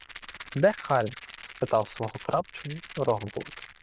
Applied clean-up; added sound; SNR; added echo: neural diffusion model UNIVERSE++.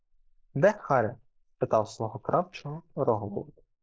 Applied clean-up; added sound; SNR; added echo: neural mask model Resemble Enhance denoiser.